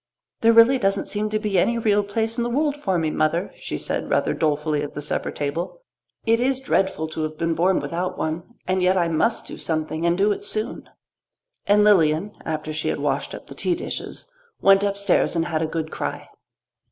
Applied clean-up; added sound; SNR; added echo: none; none; none; none.